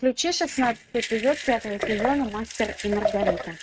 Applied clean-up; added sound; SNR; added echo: neural mask model RNNoise.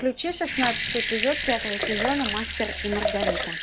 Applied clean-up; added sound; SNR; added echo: none; Sink (filling or washing) / Water tap, faucet / Liquid; -1 dB; none.